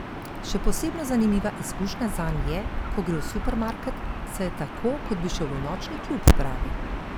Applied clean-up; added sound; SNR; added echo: none; Gull, seagull / Ocean; 5 dB; none.